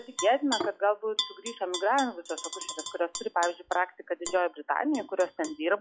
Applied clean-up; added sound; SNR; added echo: classical method log-MMSE.